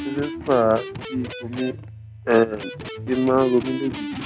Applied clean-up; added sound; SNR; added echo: none; Electric guitar; 10 dB; none.